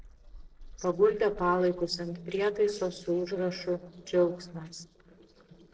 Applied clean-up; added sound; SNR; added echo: neural separator model SepFormer DNS4.